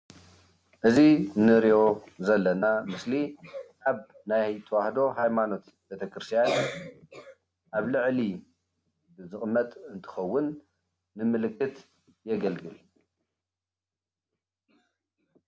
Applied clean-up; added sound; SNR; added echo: none; none; none; none.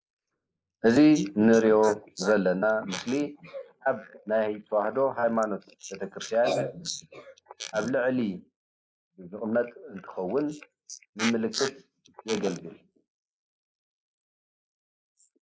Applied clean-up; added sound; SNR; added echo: neural mask model Resemble Enhance denoiser.